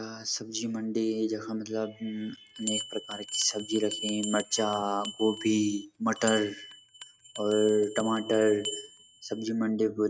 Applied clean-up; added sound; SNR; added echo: neural mask model RNNoise.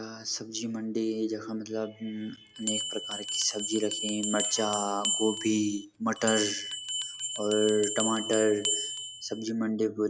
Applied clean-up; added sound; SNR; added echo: none; Bell; 3 dB; none.